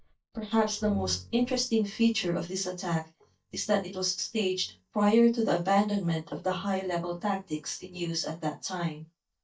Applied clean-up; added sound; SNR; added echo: neural mask model DeepFilterNet 3.